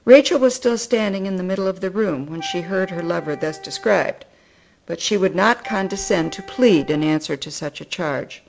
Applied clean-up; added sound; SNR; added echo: none; Wind instrument, woodwind instrument; 19 dB; none.